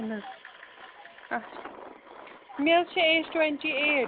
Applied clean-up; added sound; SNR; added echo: none; Engine; 16 dB; none.